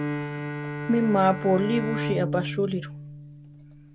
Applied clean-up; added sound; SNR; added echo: none; Bowed string instrument; 6 dB; none.